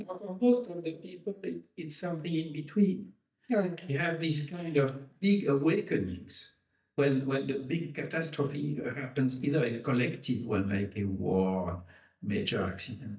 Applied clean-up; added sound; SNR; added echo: neural mask model DeepFilterNet 3.